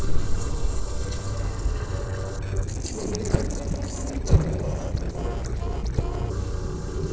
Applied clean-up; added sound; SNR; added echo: neural separator model SepFormer DNS4.